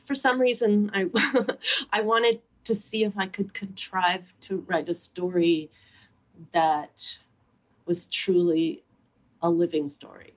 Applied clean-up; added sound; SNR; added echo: none; none; none; none.